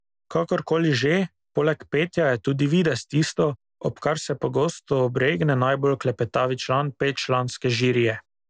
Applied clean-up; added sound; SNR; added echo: none; none; none; none.